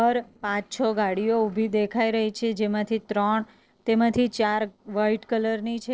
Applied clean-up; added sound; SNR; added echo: neural separator model SepFormer DNS4.